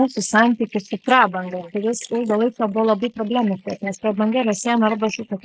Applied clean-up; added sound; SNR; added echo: neural mask model Resemble Enhance denoiser.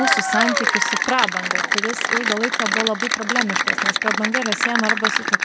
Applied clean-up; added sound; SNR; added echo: none; Applause / Cheering; -5 dB; none.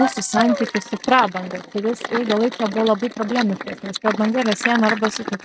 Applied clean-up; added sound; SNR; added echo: neural mask model RNNoise.